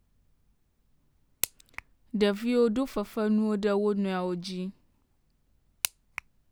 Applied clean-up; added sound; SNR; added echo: none; none; none; none.